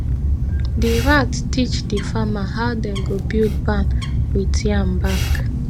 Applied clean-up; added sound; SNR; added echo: none; Bird; -4 dB; none.